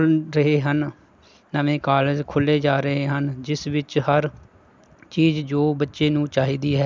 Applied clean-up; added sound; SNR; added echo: none; none; none; none.